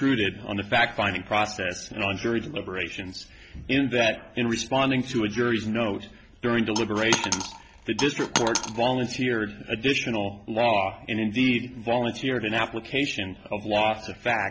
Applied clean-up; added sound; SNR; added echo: none; Coin (dropping); 5 dB; none.